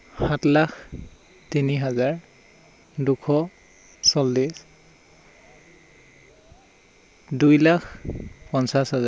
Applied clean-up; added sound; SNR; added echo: none; none; none; none.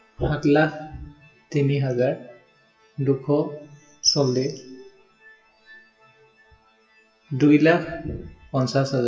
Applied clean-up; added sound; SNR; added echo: classical method WPE with log-MMSE.